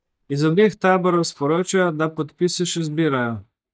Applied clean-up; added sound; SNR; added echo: neural mask model DeepFilterNet 3.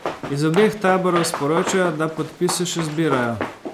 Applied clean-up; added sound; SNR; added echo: none; Run; 9 dB; none.